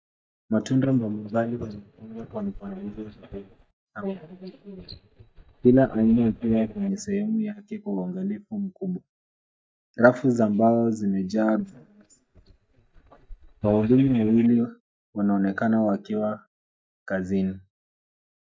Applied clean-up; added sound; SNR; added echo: neural mask model DeepFilterNet 3.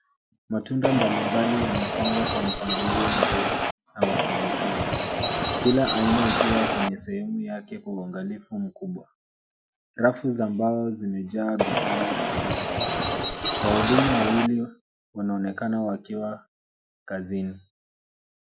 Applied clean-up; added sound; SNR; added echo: none; Bird; -3 dB; none.